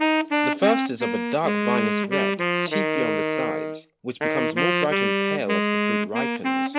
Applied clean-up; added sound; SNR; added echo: none; Wind instrument, woodwind instrument; -5 dB; none.